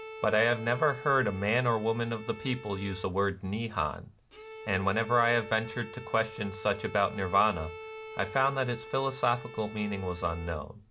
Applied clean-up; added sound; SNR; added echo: none; Bowed string instrument; 15 dB; none.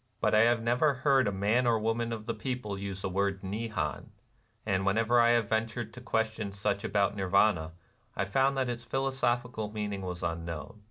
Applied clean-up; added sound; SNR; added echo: none; none; none; none.